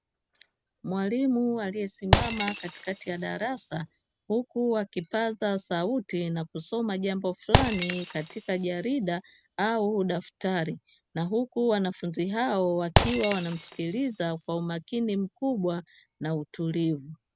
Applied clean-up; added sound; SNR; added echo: none; Shatter; 4 dB; none.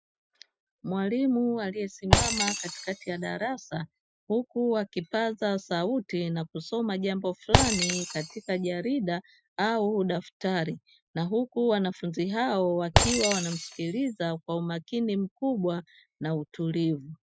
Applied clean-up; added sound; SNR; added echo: classical method Wiener filter.